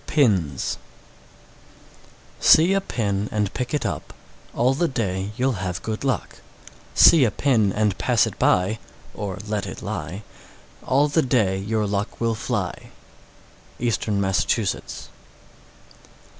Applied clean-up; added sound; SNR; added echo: none; none; none; none.